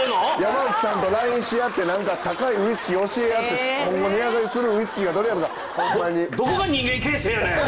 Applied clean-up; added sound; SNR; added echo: none; none; none; none.